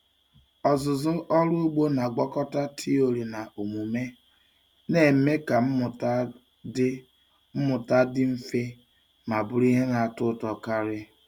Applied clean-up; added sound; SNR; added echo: none; none; none; none.